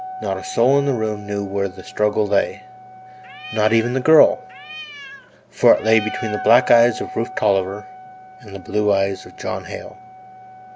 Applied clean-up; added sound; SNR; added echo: none; Cat + Wind instrument, woodwind instrument; 15 dB; none.